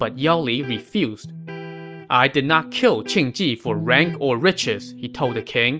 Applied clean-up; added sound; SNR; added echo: none; Electric guitar; 13 dB; none.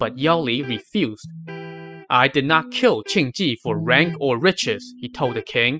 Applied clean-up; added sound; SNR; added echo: classical method spectral subtraction.